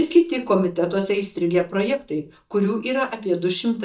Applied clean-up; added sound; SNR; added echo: neural mask model DeepFilterNet 3.